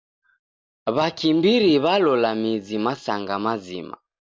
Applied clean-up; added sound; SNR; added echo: neural separator model SepFormer DNS4.